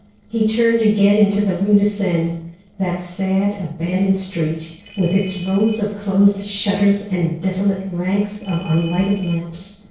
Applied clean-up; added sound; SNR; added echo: neural separator model SepFormer DNS4.